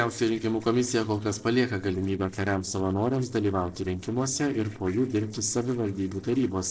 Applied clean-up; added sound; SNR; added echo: neural separator model SepFormer DNS4.